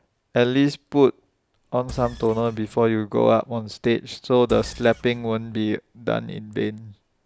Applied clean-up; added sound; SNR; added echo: none; Engine; 18 dB; none.